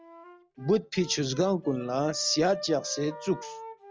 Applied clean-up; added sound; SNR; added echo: none; Wind instrument, woodwind instrument + Wind instrument, woodwind instrument; 15 dB; none.